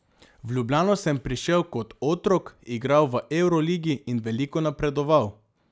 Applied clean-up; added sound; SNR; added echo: none; none; none; none.